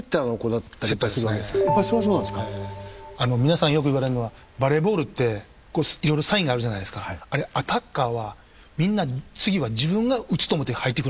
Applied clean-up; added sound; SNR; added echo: none; none; none; none.